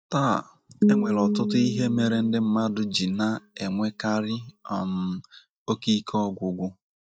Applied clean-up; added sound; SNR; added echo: neural mask model DeepFilterNet 3.